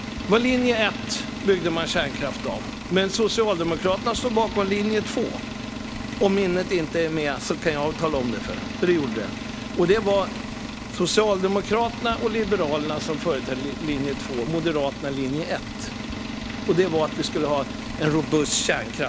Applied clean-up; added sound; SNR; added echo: none; Engine; 8 dB; none.